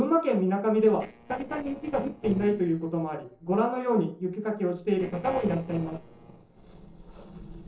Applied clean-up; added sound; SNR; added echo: neural separator model SepFormer DNS4.